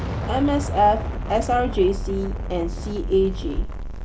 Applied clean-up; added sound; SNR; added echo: none; Explosion; 4 dB; none.